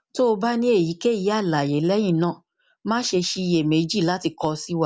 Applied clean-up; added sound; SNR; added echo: none; none; none; none.